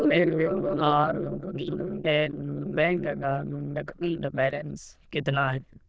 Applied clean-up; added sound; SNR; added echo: neural diffusion model UNIVERSE++.